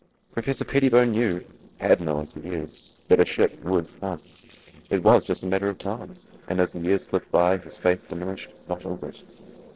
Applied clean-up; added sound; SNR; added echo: neural separator model SepFormer DNS4.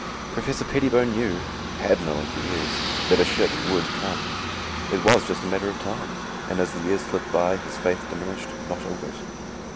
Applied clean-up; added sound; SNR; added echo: none; Aircraft; 4 dB; none.